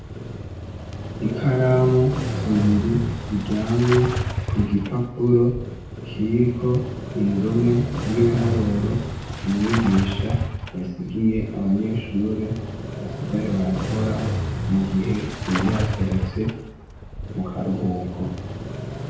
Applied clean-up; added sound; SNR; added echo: none; Engine starting / Motorcycle; 5 dB; reverberation time 0.9 s.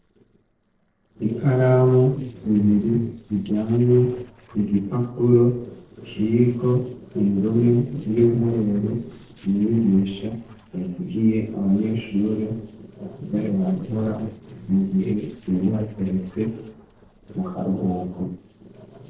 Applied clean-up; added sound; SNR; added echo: neural separator model SepFormer DNS4.